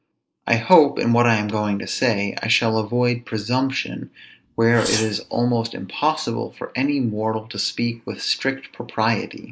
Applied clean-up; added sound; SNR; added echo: neural mask model Resemble Enhance denoiser.